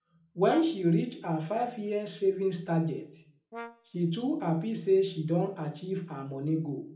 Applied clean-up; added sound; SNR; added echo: none; Brass instrument; 19 dB; reverberation time 0.4 s.